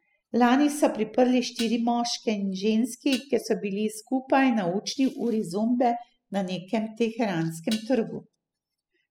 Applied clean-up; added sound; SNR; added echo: classical method spectral subtraction.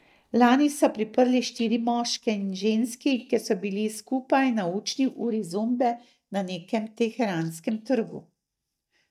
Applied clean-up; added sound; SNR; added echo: neural mask model DeepFilterNet 3.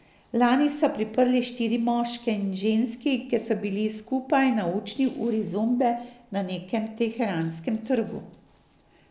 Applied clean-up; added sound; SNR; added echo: none; none; none; none.